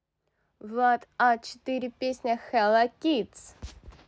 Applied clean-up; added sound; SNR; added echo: none; none; none; none.